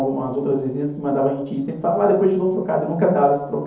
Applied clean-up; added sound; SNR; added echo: neural separator model SepFormer DNS4.